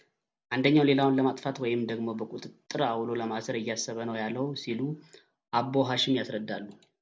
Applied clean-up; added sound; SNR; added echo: none; none; none; none.